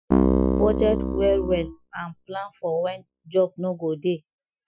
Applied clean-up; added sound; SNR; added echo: classical method Wiener filter.